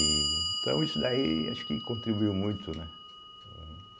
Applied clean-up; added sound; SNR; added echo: none; Clock; 2 dB; none.